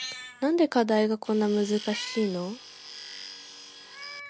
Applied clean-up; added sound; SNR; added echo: none; Meow + Tools; 14 dB; none.